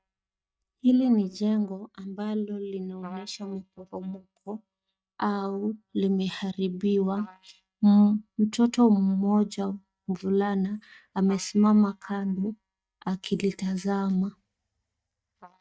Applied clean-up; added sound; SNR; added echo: neural mask model DeepFilterNet 3.